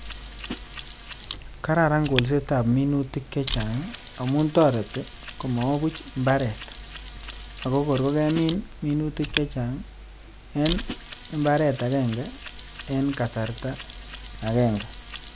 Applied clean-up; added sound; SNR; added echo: none; Hi-hat + Mechanisms; 11 dB; none.